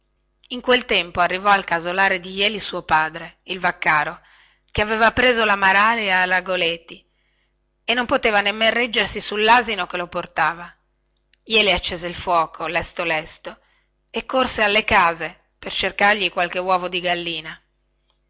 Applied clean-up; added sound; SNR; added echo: none; none; none; none.